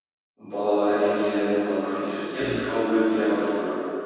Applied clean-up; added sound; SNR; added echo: none; Brass instrument; 14 dB; reverberation time 2.2 s.